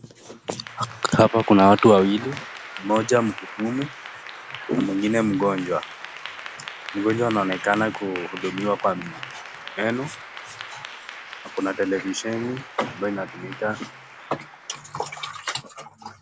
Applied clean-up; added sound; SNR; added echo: none; Applause / Clapping; 14 dB; none.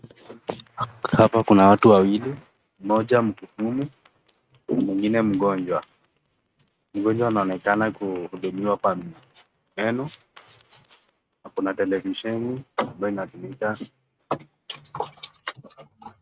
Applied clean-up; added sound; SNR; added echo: neural mask model RNNoise.